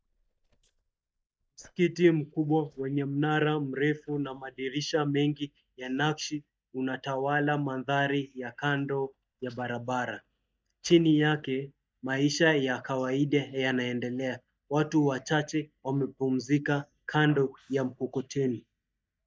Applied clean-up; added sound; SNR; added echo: neural mask model DeepFilterNet 3.